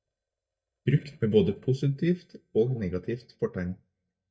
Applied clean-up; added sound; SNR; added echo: neural mask model DeepFilterNet 3.